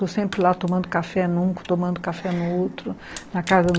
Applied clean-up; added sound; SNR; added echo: none; Crushing; 19 dB; none.